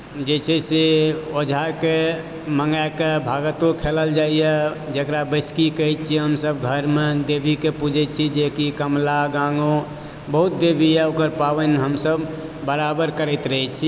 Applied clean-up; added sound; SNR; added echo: none; none; none; none.